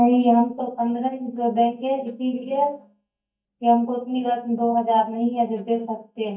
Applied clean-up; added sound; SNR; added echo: neural mask model DeepFilterNet 3.